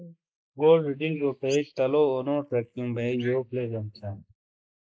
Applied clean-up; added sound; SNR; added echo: neural mask model Resemble Enhance denoiser.